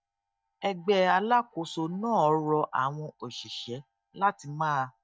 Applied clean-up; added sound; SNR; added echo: neural mask model DeepFilterNet 3.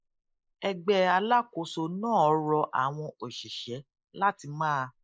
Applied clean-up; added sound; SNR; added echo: neural mask model Resemble Enhance denoiser.